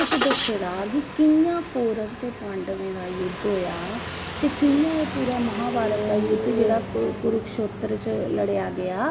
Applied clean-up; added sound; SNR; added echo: none; Engine starting; 6 dB; none.